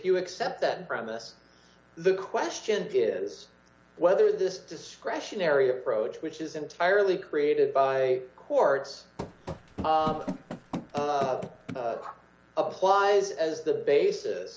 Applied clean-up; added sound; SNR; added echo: none; Run; 10 dB; none.